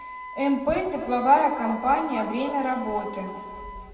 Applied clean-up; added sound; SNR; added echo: none; Wind instrument, woodwind instrument; 15 dB; reverberation time 2.0 s.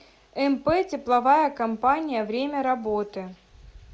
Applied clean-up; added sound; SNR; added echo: none; none; none; none.